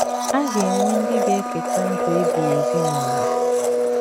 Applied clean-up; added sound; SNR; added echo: none; Domestic sounds, home sounds; -5 dB; none.